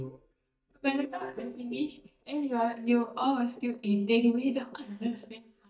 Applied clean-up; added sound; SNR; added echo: neural mask model DeepFilterNet 3.